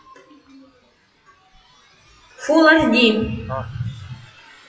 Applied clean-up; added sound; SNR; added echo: classical method WPE with log-MMSE.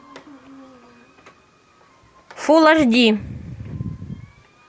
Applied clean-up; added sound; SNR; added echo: none; none; none; none.